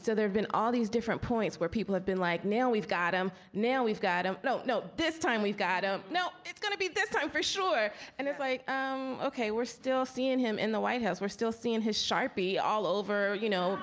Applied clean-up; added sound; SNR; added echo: none; none; none; none.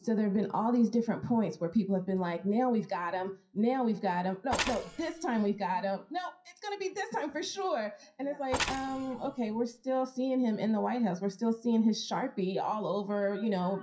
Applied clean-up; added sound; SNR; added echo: classical method WPE with log-MMSE.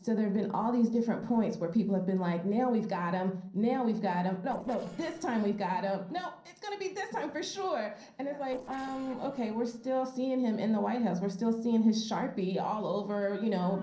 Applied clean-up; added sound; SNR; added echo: neural separator model SepFormer DNS4.